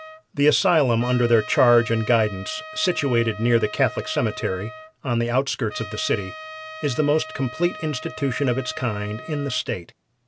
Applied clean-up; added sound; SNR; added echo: none; Trumpet; 15 dB; none.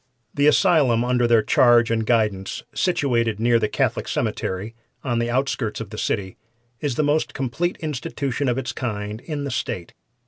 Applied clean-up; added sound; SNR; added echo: none; none; none; none.